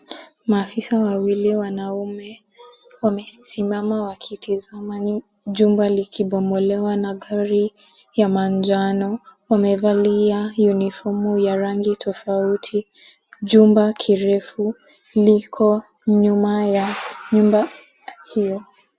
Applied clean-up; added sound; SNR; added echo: none; none; none; none.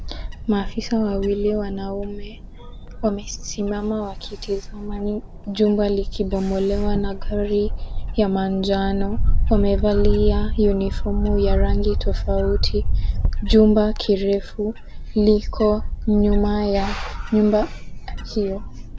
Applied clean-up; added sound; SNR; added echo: none; Wind / Bird; 1 dB; none.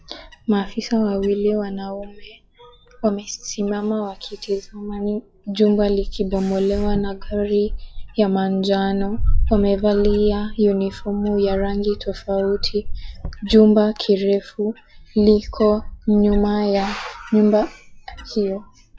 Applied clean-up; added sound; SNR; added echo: classical method log-MMSE.